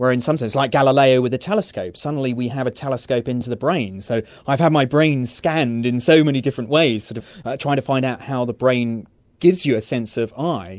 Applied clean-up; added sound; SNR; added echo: none; none; none; none.